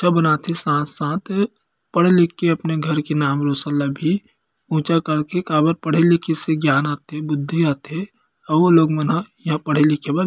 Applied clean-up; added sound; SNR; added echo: none; none; none; none.